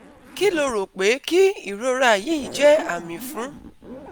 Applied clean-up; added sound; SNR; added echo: none; Zipper (clothing); 18 dB; none.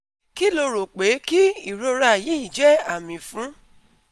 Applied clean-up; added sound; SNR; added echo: none; none; none; none.